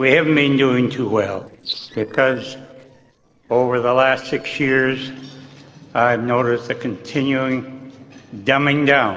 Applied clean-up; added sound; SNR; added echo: neural separator model SepFormer DNS4.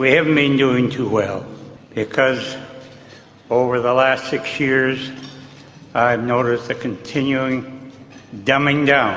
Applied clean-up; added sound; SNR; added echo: none; none; none; none.